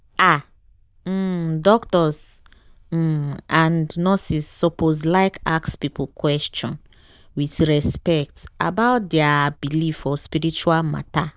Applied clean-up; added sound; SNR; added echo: neural diffusion model UNIVERSE++.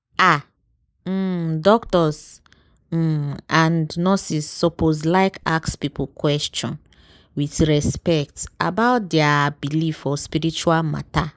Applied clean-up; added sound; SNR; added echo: neural mask model Resemble Enhance denoiser.